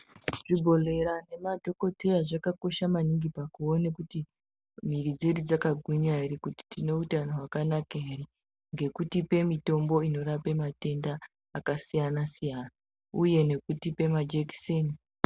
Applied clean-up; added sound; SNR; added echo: none; none; none; none.